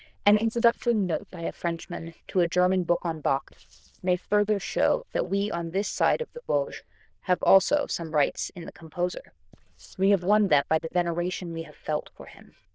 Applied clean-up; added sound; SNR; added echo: neural diffusion model UNIVERSE++.